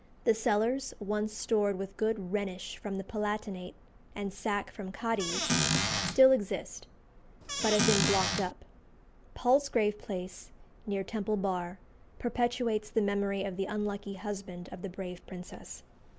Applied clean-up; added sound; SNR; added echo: none; Squeak / Cupboard open or close; -2 dB; none.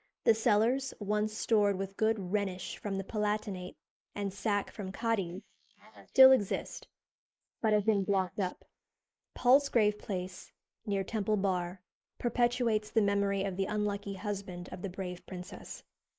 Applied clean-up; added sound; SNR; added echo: neural mask model Resemble Enhance denoiser.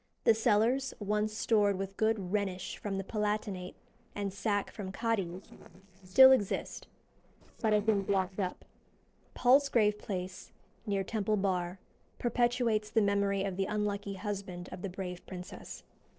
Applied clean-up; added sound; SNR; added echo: neural separator model SepFormer DNS4.